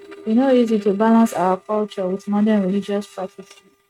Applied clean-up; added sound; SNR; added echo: neural mask model RNNoise.